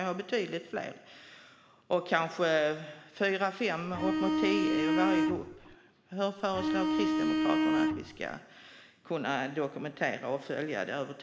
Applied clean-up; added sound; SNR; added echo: none; Bowed string instrument; -4 dB; reverberation time 1.3 s.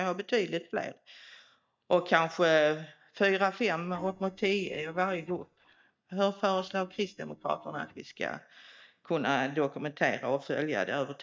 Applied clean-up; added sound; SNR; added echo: neural mask model DeepFilterNet 3.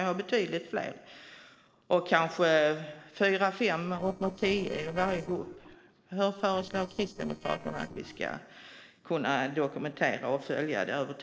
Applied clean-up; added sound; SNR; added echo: neural separator model SepFormer DNS4.